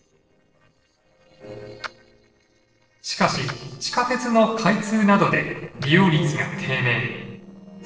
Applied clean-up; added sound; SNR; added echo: neural separator model SepFormer DNS4.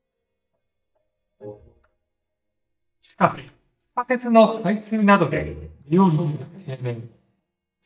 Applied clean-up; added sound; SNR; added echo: neural mask model DeepFilterNet 3.